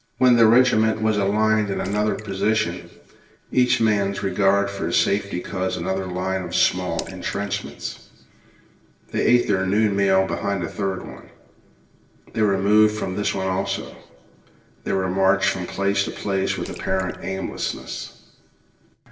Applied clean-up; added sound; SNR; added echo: neural separator model SepFormer DNS4.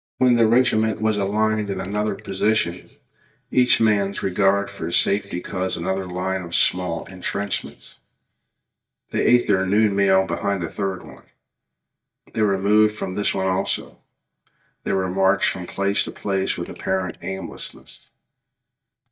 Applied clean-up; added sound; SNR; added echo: neural mask model DeepFilterNet 3.